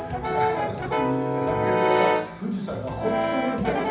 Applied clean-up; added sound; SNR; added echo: none; Brass instrument; -3 dB; reverberation time 0.9 s.